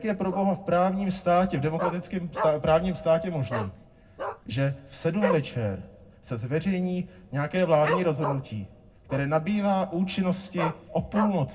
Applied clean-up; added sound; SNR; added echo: none; Dog; 10 dB; reverberation time 0.3 s.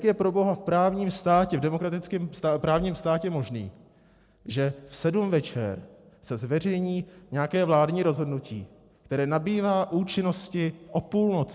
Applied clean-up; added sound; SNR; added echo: none; none; none; none.